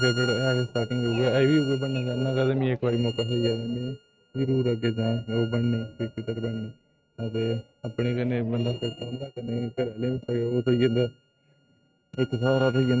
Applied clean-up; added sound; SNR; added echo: neural mask model RNNoise.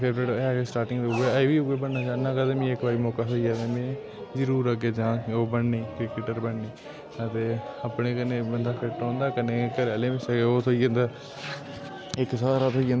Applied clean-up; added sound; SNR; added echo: none; none; none; none.